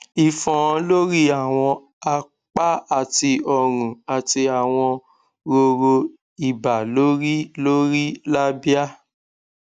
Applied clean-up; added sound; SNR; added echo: none; none; none; none.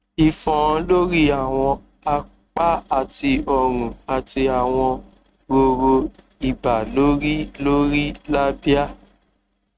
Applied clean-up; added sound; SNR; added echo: neural mask model RNNoise.